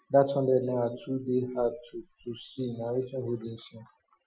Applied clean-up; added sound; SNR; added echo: classical method Wiener filter.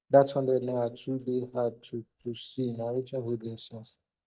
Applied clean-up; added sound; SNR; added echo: neural mask model DeepFilterNet 3.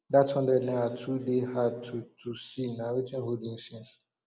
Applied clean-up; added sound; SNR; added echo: none; none; none; none.